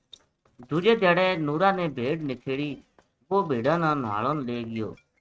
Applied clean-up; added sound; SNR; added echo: neural mask model RNNoise.